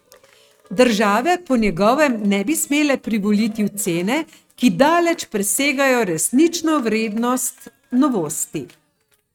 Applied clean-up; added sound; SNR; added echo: neural mask model RNNoise.